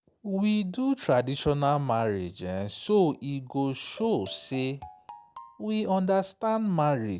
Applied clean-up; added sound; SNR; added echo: none; Marimba, xylophone; 20 dB; none.